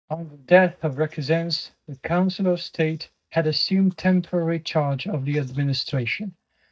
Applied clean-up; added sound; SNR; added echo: neural mask model DeepFilterNet 3.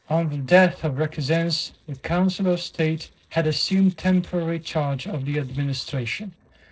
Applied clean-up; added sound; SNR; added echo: neural separator model SepFormer DNS4.